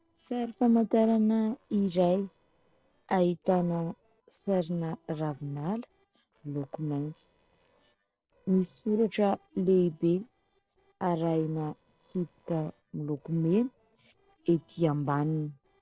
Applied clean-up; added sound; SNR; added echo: neural separator model SepFormer DNS4.